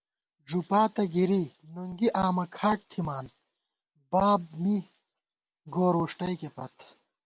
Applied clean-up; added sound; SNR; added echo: none; none; none; none.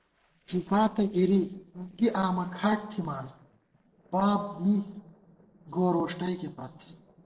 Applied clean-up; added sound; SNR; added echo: neural separator model SepFormer DNS4.